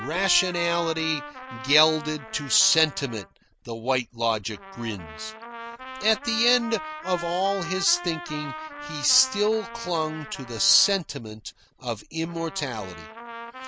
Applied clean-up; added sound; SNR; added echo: none; Trumpet; 12 dB; none.